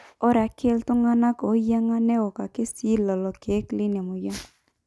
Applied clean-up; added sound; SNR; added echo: none; none; none; none.